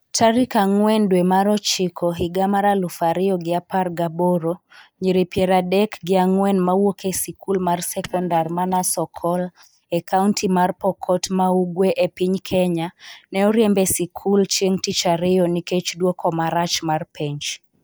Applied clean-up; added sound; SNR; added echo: neural mask model DeepFilterNet 3.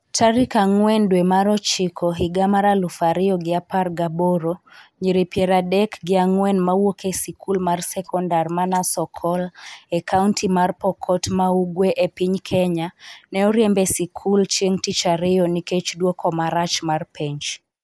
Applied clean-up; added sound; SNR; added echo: neural mask model Resemble Enhance denoiser.